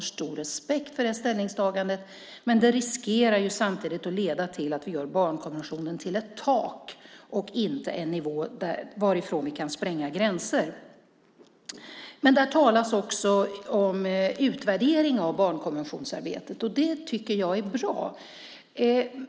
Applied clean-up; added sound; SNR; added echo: none; none; none; none.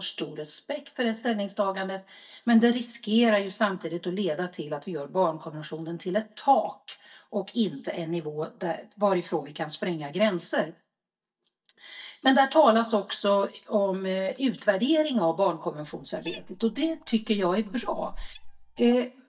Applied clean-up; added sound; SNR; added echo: neural mask model DeepFilterNet 3.